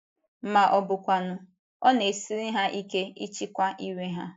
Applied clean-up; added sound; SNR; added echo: neural mask model Resemble Enhance denoiser.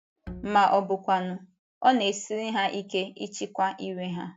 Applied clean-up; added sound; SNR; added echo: none; Bowed string instrument; 18 dB; none.